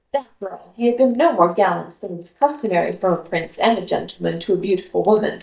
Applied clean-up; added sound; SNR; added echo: neural mask model DeepFilterNet 3.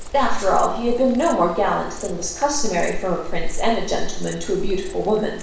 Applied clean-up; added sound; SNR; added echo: none; Insect; 2 dB; reverberation time 0.7 s.